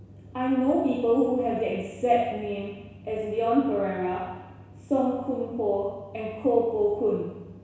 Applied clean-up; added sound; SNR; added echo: none; none; none; reverberation time 1.1 s.